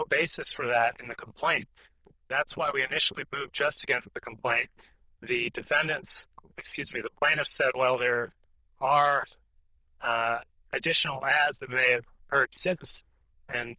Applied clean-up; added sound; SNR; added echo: neural diffusion model UNIVERSE++.